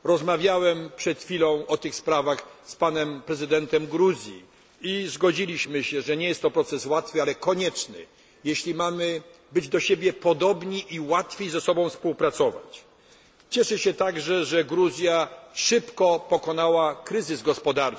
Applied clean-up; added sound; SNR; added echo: none; none; none; none.